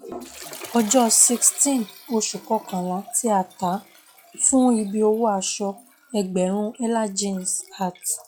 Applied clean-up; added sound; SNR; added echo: classical method log-MMSE.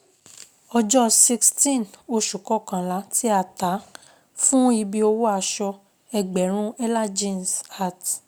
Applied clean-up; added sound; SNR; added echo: none; none; none; none.